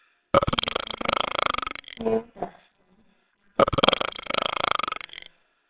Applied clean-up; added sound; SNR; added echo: neural separator model SepFormer WHAMR!.